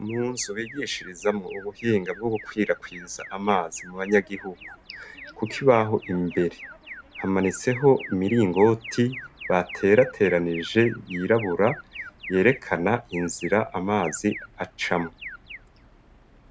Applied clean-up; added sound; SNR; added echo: none; Alarm; 17 dB; none.